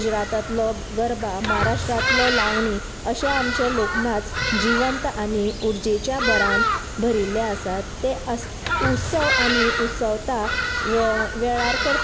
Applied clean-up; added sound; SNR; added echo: none; Bird vocalization, bird call, bird song; 1 dB; none.